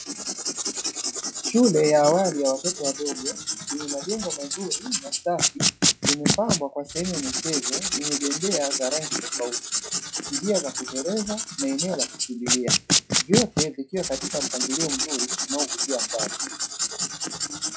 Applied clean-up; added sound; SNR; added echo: classical method log-MMSE.